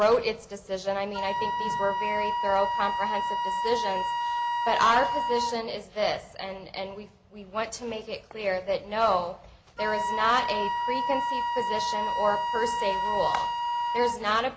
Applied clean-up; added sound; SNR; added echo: none; Wind instrument, woodwind instrument; 2 dB; none.